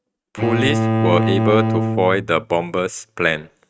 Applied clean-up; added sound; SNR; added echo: neural mask model RNNoise.